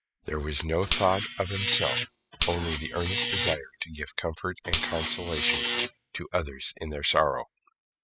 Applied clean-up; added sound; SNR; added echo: classical method spectral subtraction.